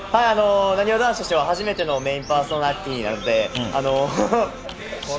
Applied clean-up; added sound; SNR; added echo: none; Bird + Computer keyboard; 17 dB; none.